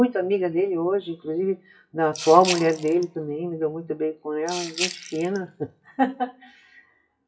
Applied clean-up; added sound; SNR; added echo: classical method WPE with log-MMSE.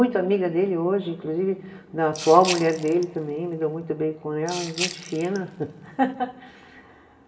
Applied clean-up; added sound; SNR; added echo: none; Rattle (instrument); 12 dB; reverberation time 1.6 s.